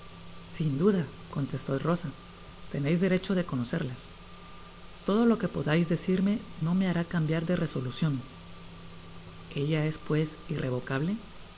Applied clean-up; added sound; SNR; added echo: none; Engine / Car; 17 dB; none.